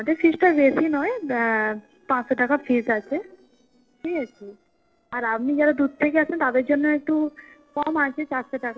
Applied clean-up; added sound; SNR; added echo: neural separator model SepFormer DNS4.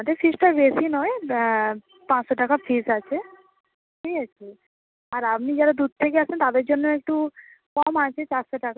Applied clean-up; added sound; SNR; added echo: none; none; none; none.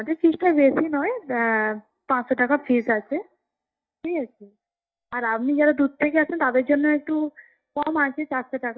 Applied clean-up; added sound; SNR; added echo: neural mask model DeepFilterNet 3.